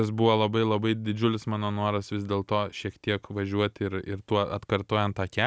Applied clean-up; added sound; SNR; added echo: none; none; none; none.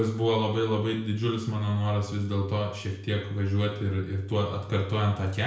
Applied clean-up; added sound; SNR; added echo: none; none; none; reverberation time 0.5 s.